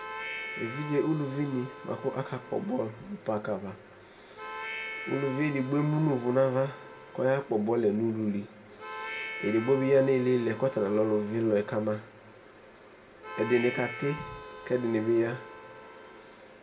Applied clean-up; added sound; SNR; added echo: none; Harmonica; 13 dB; reverberation time 0.4 s.